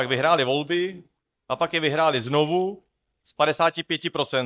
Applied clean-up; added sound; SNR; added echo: neural mask model DeepFilterNet 3.